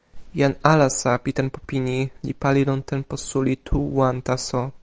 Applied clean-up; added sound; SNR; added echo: none; none; none; none.